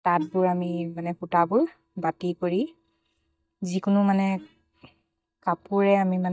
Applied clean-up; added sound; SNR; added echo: neural mask model DeepFilterNet 3.